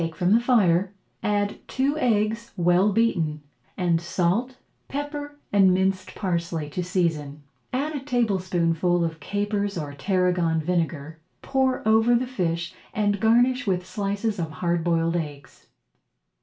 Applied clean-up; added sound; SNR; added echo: none; none; none; reverberation time 0.3 s.